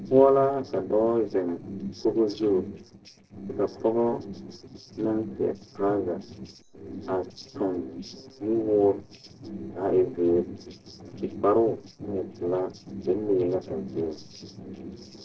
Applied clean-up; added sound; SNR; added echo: neural separator model SepFormer DNS4.